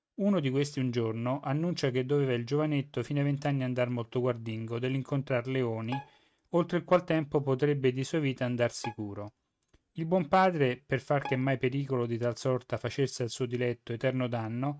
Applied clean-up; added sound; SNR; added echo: neural mask model RNNoise.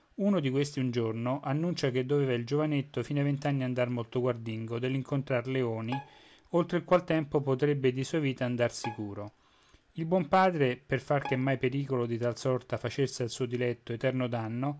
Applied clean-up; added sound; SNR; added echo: none; Bowed string instrument; 19 dB; none.